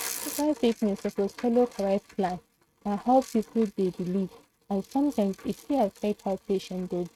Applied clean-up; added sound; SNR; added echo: neural mask model RNNoise.